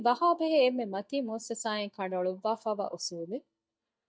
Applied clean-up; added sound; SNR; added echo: neural mask model DeepFilterNet 3.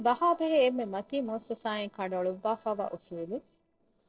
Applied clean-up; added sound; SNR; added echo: neural separator model SepFormer DNS4.